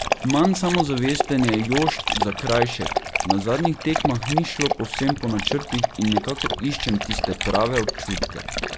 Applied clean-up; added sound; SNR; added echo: none; Dog; 2 dB; none.